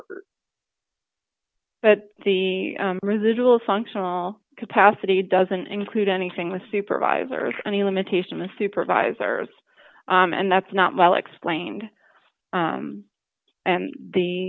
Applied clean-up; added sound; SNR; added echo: none; none; none; none.